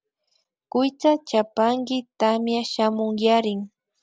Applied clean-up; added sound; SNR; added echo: none; none; none; none.